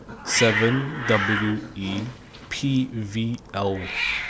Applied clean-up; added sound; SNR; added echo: none; Hiss; 4 dB; none.